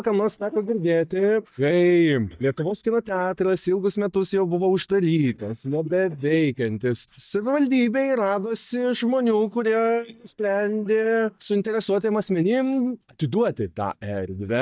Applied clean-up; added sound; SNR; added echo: neural mask model DeepFilterNet 3.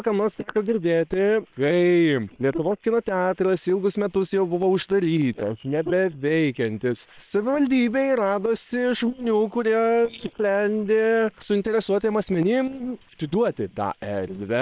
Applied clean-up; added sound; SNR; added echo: neural separator model SepFormer WHAM!.